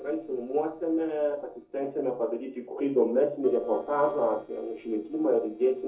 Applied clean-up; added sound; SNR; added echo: neural separator model SepFormer DNS4.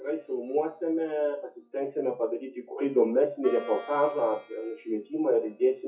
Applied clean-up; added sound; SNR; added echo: classical method WPE with log-MMSE.